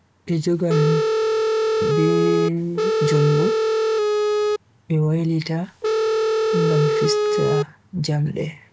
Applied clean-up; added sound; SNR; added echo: none; Telephone; -4 dB; none.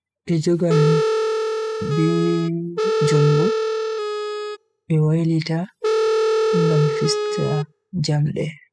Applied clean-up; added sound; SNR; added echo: classical method spectral subtraction.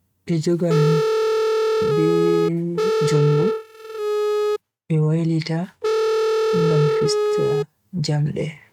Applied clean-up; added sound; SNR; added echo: neural mask model RNNoise.